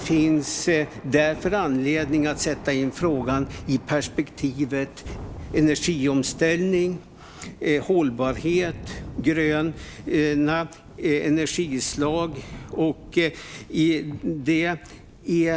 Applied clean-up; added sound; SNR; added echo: none; Thunder; 16 dB; none.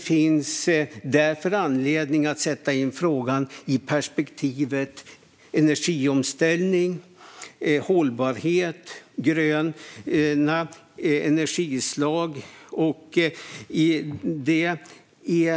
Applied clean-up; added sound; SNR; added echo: none; none; none; none.